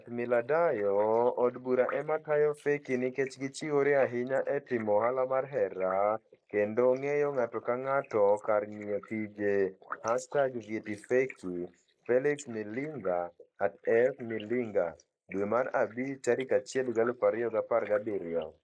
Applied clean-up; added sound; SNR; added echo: neural mask model Resemble Enhance denoiser.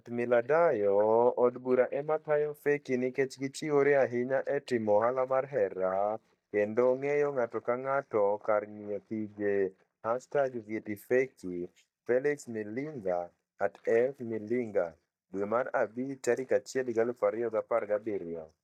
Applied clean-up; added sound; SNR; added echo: neural mask model DeepFilterNet 3.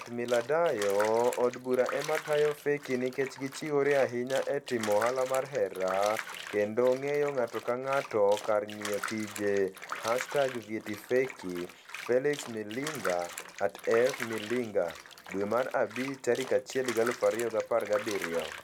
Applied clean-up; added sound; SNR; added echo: none; Bathtub (filling or washing); 12 dB; none.